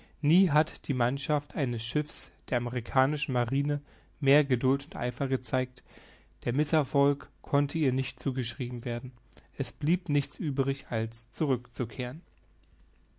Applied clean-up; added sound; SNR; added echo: none; none; none; none.